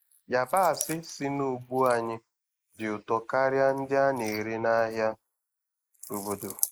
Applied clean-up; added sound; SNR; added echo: neural mask model Resemble Enhance denoiser.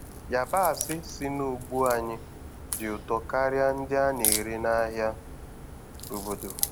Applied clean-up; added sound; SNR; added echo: none; Crack; 7 dB; none.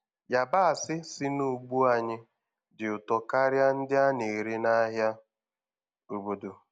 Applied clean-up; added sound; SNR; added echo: none; none; none; none.